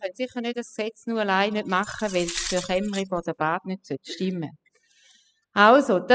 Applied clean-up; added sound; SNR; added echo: classical method spectral subtraction.